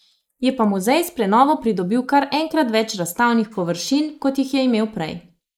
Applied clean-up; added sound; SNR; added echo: neural mask model Resemble Enhance denoiser.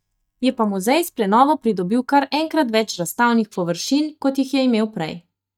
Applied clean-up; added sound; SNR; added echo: neural mask model DeepFilterNet 3.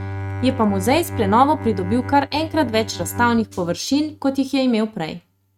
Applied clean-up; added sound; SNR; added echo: neural mask model RNNoise.